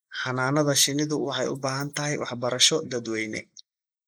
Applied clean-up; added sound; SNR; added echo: neural mask model Resemble Enhance denoiser.